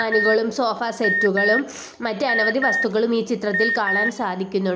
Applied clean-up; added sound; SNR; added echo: none; Alarm; 3 dB; none.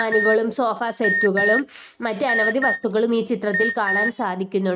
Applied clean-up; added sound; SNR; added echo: neural mask model RNNoise.